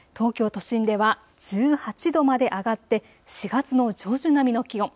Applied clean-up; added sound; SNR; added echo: none; none; none; none.